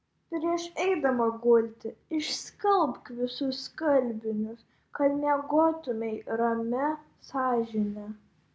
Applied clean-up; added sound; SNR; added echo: none; none; none; none.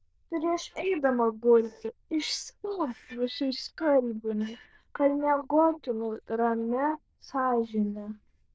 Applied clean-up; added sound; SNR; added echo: neural diffusion model UNIVERSE++.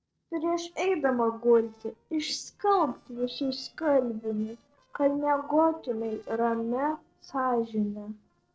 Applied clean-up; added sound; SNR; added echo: neural separator model SepFormer DNS4.